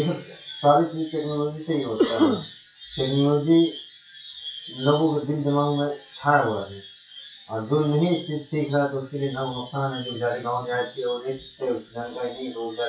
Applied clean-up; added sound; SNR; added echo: classical method WPE with log-MMSE.